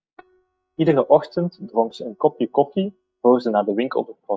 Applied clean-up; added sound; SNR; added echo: neural mask model DeepFilterNet 3.